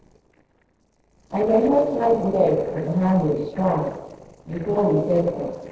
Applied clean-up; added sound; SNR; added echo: neural separator model SepFormer DNS4.